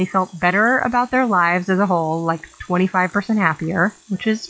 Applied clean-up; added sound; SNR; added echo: classical method log-MMSE.